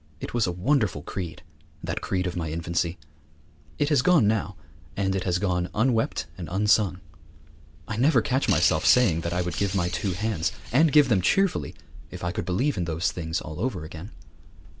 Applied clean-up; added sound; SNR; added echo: none; Bird; 9 dB; none.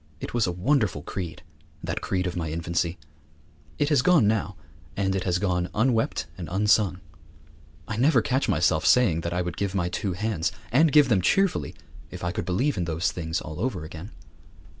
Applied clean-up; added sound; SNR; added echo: none; none; none; none.